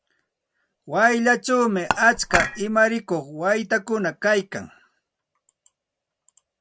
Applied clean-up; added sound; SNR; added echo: none; Dishes, pots, and pans / Chink, clink; 3 dB; none.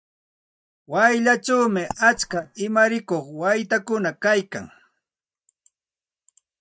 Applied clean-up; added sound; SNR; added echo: neural mask model DeepFilterNet 3.